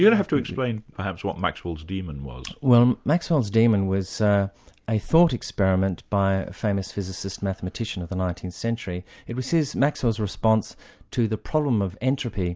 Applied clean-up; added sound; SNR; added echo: none; none; none; none.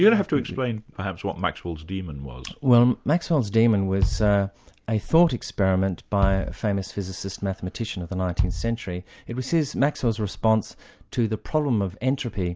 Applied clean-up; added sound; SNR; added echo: none; Bass drum; 7 dB; none.